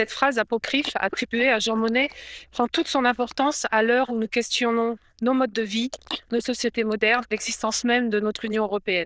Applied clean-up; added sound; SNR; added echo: neural diffusion model UNIVERSE++.